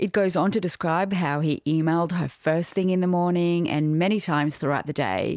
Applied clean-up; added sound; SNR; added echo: none; none; none; none.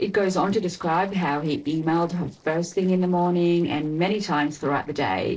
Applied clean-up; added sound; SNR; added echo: neural separator model SepFormer DNS4.